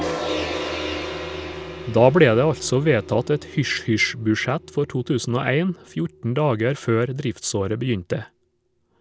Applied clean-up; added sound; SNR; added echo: none; Gong; 11 dB; none.